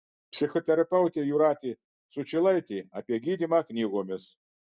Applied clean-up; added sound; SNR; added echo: none; none; none; none.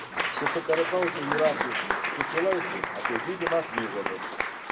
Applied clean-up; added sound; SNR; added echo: none; Applause / Crowd; 0 dB; reverberation time 0.8 s.